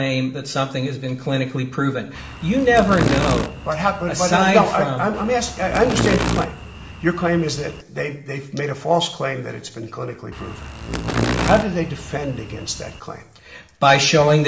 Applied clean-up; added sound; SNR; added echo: none; Insect; 5 dB; reverberation time 2.0 s.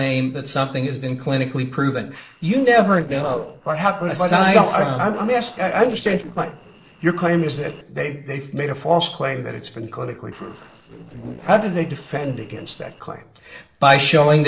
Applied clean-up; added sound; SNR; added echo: neural separator model SepFormer DNS4.